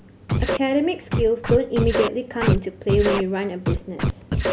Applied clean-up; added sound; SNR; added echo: none; Scratching (performance technique); 1 dB; none.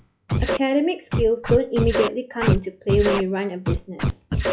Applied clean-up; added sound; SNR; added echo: classical method log-MMSE.